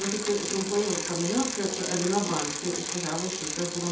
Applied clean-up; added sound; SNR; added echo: none; Bicycle; 3 dB; reverberation time 0.5 s.